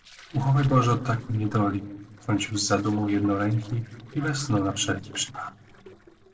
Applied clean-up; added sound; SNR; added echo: neural separator model SepFormer DNS4.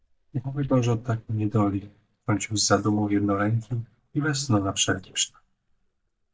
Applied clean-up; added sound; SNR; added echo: neural mask model DeepFilterNet 3.